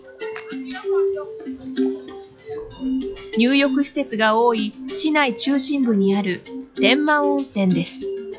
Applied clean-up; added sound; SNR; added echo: classical method log-MMSE.